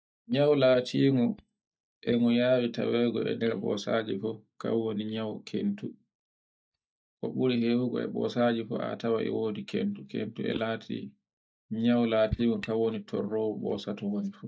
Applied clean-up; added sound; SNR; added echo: neural mask model DeepFilterNet 3.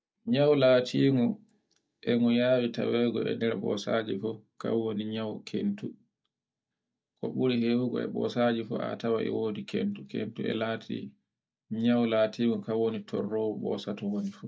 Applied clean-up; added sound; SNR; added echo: none; none; none; none.